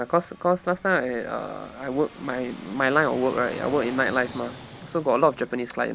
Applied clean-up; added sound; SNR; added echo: none; Fixed-wing aircraft, airplane; 16 dB; none.